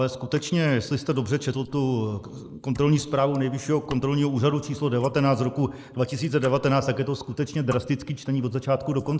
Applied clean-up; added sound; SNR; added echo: neural mask model Resemble Enhance denoiser.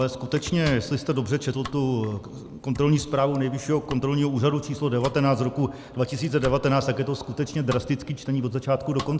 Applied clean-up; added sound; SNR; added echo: none; Domestic sounds, home sounds; 18 dB; none.